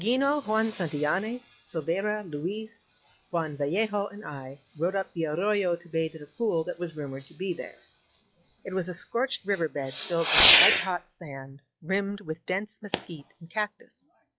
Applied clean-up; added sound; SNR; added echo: classical method log-MMSE.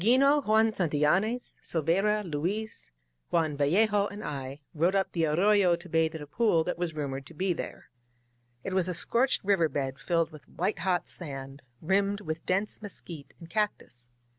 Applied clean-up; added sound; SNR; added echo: none; none; none; none.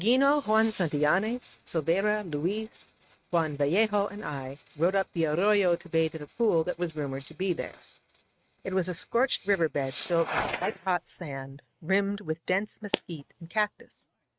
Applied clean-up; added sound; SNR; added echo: neural mask model RNNoise.